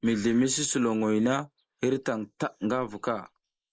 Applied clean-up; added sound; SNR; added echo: neural mask model Resemble Enhance denoiser.